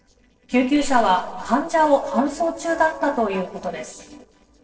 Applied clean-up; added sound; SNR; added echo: neural separator model SepFormer DNS4.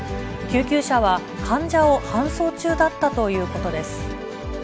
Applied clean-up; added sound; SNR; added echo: none; none; none; none.